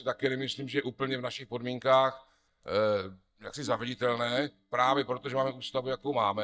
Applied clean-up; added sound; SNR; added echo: neural mask model DeepFilterNet 3.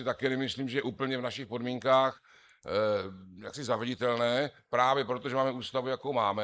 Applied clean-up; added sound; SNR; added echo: neural mask model Resemble Enhance denoiser.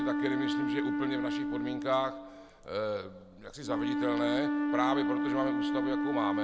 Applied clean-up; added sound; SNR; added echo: none; Wind instrument, woodwind instrument; -3 dB; none.